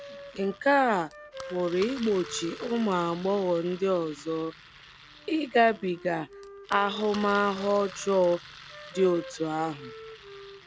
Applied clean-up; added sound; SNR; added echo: none; Wind instrument, woodwind instrument + Engine; 16 dB; none.